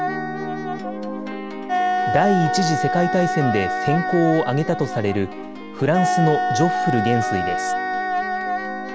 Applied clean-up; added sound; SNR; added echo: none; Wind instrument, woodwind instrument; 1 dB; none.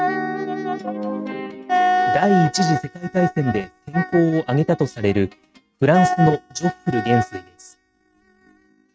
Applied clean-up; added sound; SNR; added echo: neural mask model RNNoise.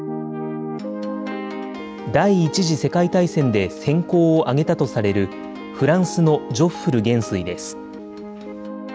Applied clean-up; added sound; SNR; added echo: none; none; none; none.